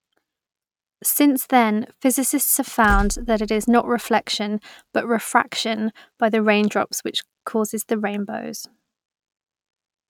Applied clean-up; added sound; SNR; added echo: neural mask model RNNoise.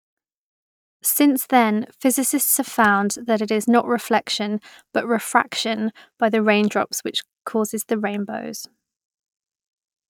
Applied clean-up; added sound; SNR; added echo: neural mask model DeepFilterNet 3.